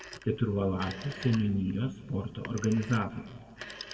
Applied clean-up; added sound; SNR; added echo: none; Telephone; 15 dB; reverberation time 1.6 s.